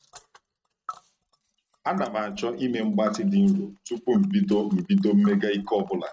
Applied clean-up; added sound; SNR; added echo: neural mask model RNNoise.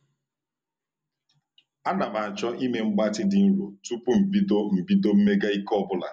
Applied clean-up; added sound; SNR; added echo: none; none; none; none.